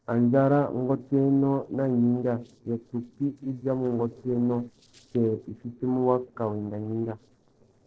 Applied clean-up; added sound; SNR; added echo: neural separator model SepFormer DNS4.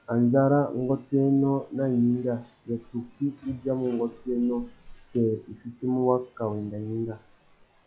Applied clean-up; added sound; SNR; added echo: classical method log-MMSE.